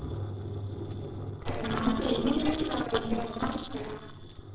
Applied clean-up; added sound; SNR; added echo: neural separator model SepFormer DNS4.